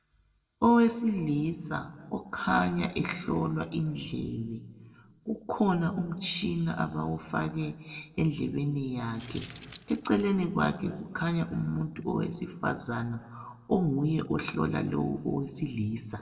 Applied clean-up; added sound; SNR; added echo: neural separator model SepFormer DNS4.